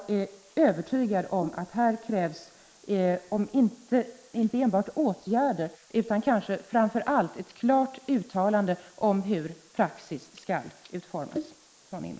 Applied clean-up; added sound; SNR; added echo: neural mask model Resemble Enhance denoiser.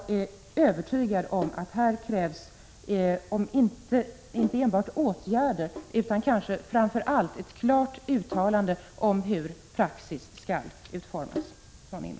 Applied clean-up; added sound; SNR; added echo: none; Sink (filling or washing); 17 dB; none.